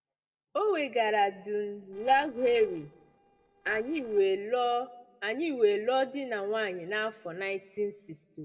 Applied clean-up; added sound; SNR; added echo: neural separator model SepFormer DNS4.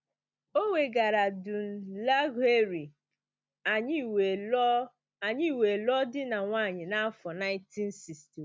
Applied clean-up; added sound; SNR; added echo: none; none; none; none.